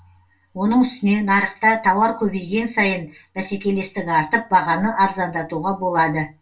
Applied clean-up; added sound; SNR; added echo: none; none; none; reverberation time 0.2 s.